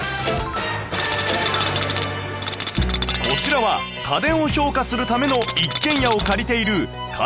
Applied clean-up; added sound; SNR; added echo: none; Tools; 7 dB; none.